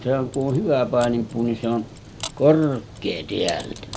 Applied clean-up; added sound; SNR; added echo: none; Thunder + Mechanisms; 16 dB; none.